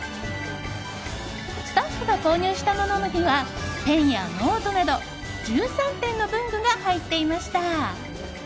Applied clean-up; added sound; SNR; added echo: none; none; none; none.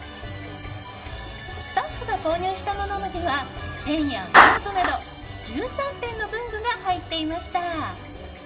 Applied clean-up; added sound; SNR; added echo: none; Clapping; -1 dB; reverberation time 1.6 s.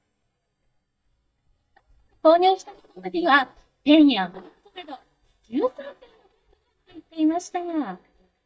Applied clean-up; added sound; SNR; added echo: neural mask model DeepFilterNet 3.